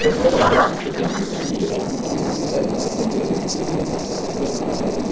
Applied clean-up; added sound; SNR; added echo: neural separator model SepFormer DNS4.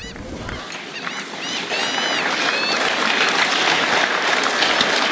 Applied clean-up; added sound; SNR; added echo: none; Gull, seagull; 11 dB; none.